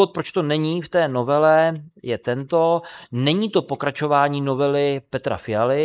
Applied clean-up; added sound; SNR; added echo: neural mask model Resemble Enhance denoiser.